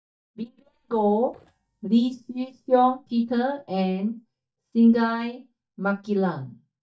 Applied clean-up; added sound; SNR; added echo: neural mask model DeepFilterNet 3.